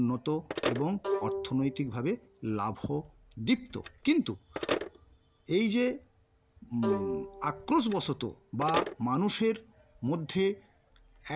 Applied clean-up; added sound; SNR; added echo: none; Telephone + Bowed string instrument; 7 dB; none.